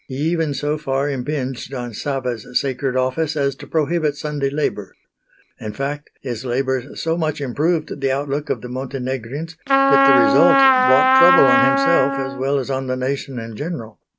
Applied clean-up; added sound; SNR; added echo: none; Trumpet; -4 dB; none.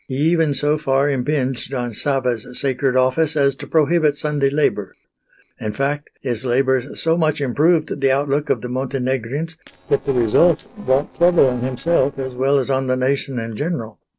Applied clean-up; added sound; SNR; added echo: neural separator model SepFormer DNS4.